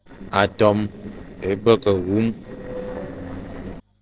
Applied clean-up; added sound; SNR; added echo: neural separator model SepFormer DNS4.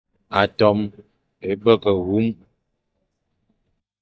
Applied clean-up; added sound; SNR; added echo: neural mask model DeepFilterNet 3.